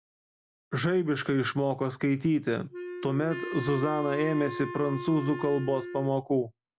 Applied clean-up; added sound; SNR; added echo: none; Wind instrument, woodwind instrument; 9 dB; none.